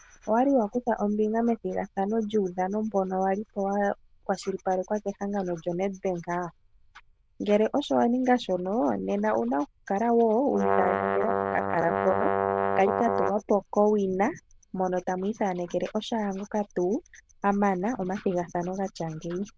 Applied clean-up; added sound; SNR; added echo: neural diffusion model UNIVERSE++.